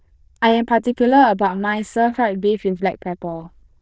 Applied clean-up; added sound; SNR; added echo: neural diffusion model UNIVERSE++.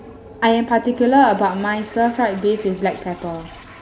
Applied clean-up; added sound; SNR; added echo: none; Animal + Toilet flush; 20 dB; none.